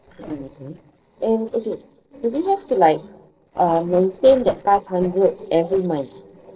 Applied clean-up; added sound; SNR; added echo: neural separator model SepFormer DNS4.